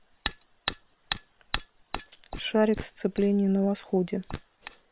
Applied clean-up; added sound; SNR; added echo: neural separator model SepFormer WHAM!.